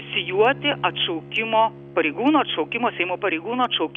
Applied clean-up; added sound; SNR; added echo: none; Bowed string instrument; 17 dB; none.